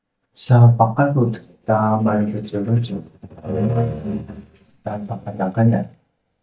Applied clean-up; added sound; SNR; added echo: neural mask model DeepFilterNet 3.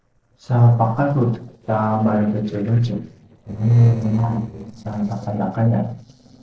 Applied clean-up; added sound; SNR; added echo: neural separator model SepFormer DNS4.